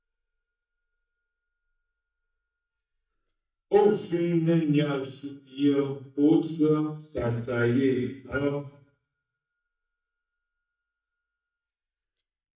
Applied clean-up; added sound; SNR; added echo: neural mask model DeepFilterNet 3.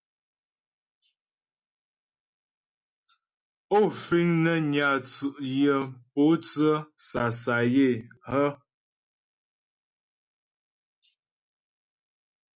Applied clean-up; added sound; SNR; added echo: none; none; none; none.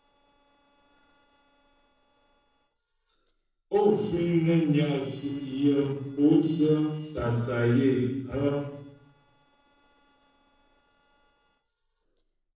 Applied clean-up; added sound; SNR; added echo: neural separator model SepFormer DNS4.